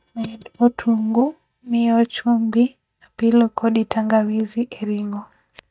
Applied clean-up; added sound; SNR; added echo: neural mask model DeepFilterNet 3.